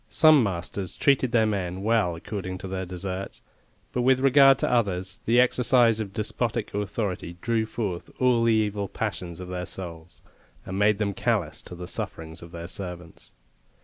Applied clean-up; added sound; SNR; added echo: none; none; none; none.